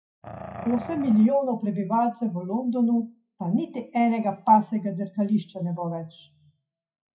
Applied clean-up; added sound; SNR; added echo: classical method WPE with log-MMSE.